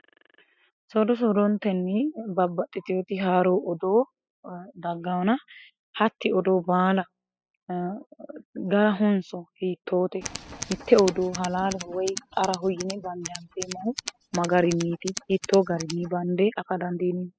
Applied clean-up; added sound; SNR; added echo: classical method spectral subtraction.